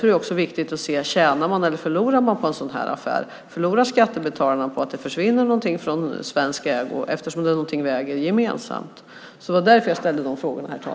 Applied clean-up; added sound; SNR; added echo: none; none; none; none.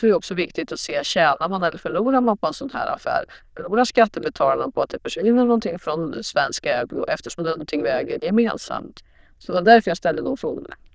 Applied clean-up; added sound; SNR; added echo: neural diffusion model UNIVERSE++.